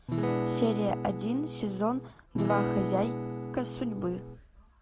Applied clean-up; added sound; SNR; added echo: none; Acoustic guitar / Strum; 0 dB; none.